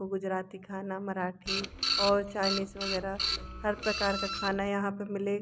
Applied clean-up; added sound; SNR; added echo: none; Printer; 2 dB; none.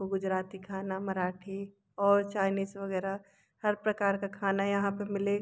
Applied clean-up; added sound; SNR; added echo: none; none; none; none.